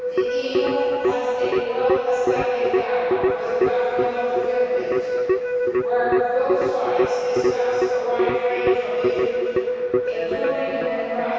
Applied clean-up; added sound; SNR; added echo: none; Keyboard (musical); -5 dB; reverberation time 2.2 s.